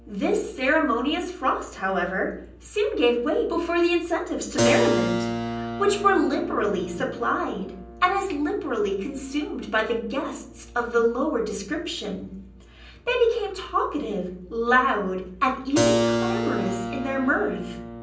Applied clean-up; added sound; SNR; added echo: none; Keyboard (musical); 6 dB; reverberation time 0.6 s.